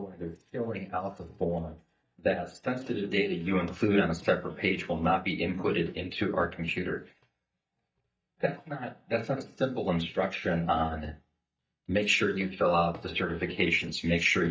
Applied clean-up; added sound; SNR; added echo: neural mask model DeepFilterNet 3.